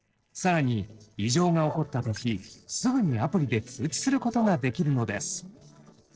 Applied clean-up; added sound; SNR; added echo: neural separator model SepFormer DNS4.